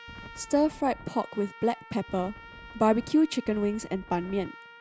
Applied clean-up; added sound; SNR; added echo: none; Wind + Trumpet; 17 dB; none.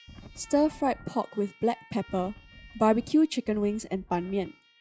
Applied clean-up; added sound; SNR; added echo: classical method log-MMSE.